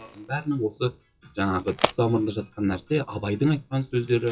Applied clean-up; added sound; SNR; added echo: classical method WPE with log-MMSE.